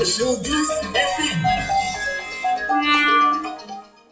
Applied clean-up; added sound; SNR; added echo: classical method WPE with log-MMSE.